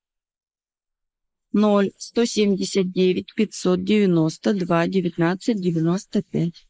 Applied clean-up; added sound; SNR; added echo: neural mask model Resemble Enhance denoiser.